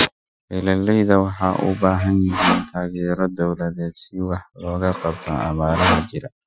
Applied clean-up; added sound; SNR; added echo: classical method Wiener filter.